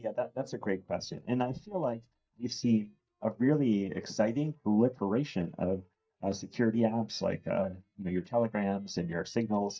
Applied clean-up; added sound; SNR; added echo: neural mask model DeepFilterNet 3.